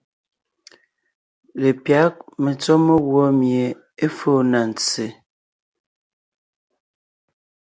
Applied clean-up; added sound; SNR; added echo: none; none; none; none.